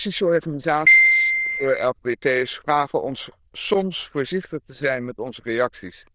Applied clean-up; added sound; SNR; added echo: neural diffusion model UNIVERSE++.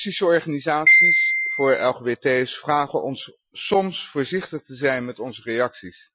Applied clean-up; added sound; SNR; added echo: classical method Wiener filter.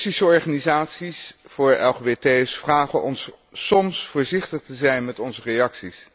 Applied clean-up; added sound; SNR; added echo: none; none; none; none.